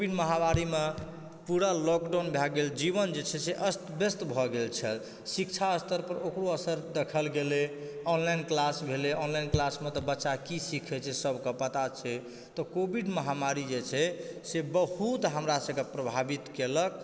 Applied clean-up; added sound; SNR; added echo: neural separator model SepFormer DNS4.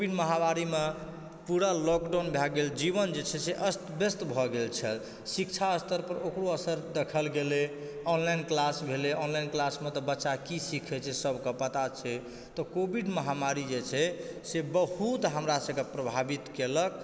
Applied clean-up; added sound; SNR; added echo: none; none; none; none.